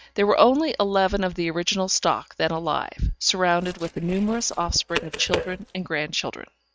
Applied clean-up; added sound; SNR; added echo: neural mask model RNNoise.